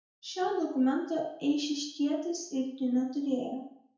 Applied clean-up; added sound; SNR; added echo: none; none; none; reverberation time 0.5 s.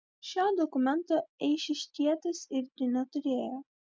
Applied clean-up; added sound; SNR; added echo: none; none; none; none.